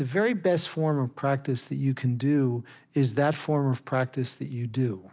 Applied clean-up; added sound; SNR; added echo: none; none; none; none.